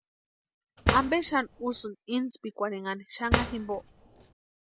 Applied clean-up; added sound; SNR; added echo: none; Drawer open or close; 0 dB; none.